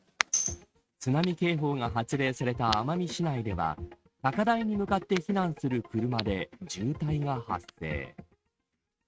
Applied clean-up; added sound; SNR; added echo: neural mask model RNNoise.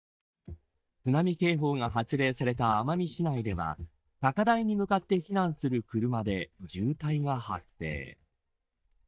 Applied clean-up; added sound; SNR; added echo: neural mask model DeepFilterNet 3.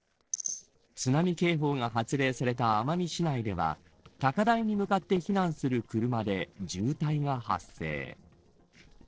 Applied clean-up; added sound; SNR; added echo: neural separator model SepFormer DNS4.